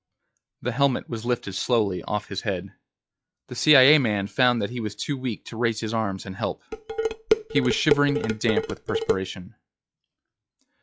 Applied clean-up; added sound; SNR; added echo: classical method log-MMSE.